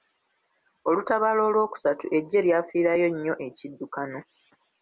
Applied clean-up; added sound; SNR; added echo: none; none; none; none.